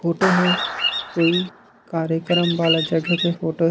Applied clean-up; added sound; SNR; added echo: none; Clapping + Bird vocalization, bird call, bird song; 4 dB; none.